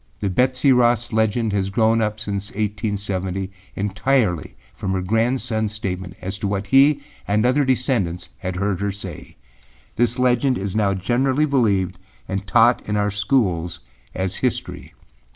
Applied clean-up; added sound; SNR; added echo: none; none; none; none.